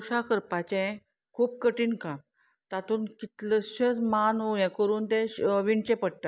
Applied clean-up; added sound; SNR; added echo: none; none; none; none.